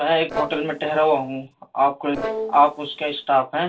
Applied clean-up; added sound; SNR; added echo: neural separator model SepFormer DNS4.